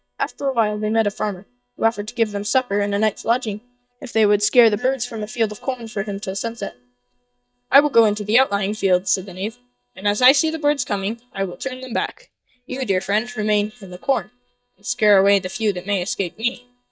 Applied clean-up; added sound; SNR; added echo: neural mask model DeepFilterNet 3.